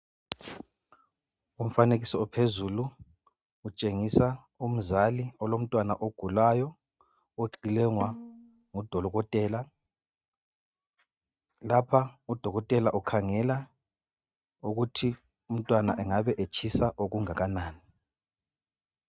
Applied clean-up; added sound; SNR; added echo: neural mask model RNNoise.